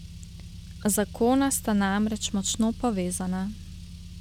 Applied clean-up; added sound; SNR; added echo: none; Car; 13 dB; none.